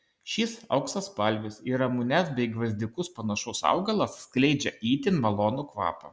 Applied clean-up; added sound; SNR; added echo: none; none; none; none.